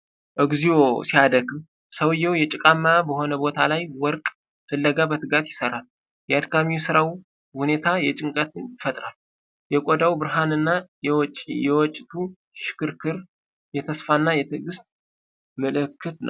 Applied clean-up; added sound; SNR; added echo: none; none; none; none.